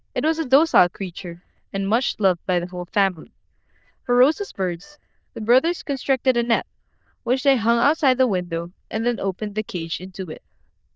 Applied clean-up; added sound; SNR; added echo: neural diffusion model UNIVERSE++.